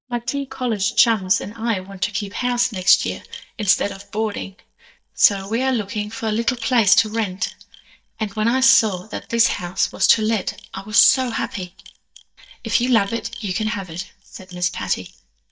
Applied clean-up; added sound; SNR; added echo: neural mask model DeepFilterNet 3.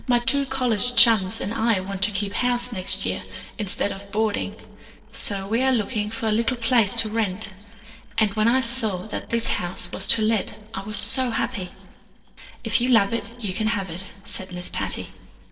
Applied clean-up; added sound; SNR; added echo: neural separator model SepFormer DNS4.